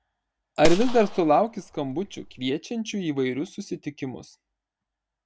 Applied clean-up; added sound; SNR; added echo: none; Gunshot, gunfire; 0 dB; none.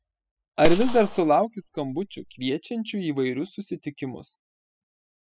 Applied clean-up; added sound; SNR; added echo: classical method spectral subtraction.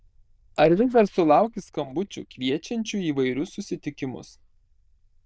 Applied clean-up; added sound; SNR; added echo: neural diffusion model UNIVERSE++.